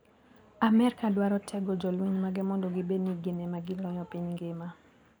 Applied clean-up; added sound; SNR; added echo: none; none; none; none.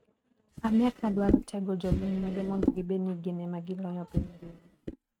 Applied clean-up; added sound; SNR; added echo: neural mask model RNNoise.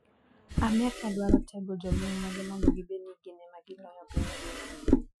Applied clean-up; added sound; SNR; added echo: classical method Wiener filter.